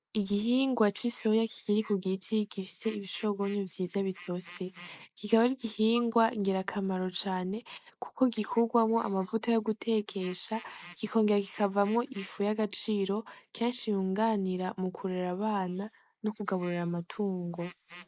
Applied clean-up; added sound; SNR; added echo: neural mask model Resemble Enhance denoiser.